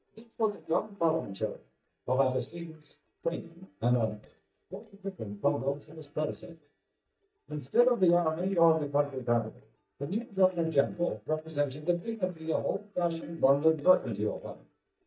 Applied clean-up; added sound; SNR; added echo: neural mask model DeepFilterNet 3.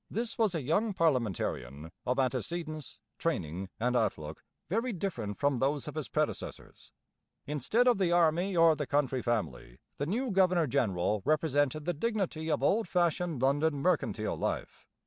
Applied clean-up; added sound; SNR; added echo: none; none; none; none.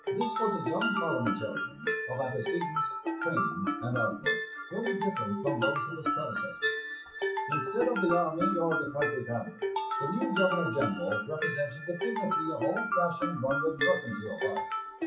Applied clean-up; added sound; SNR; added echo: classical method WPE with log-MMSE.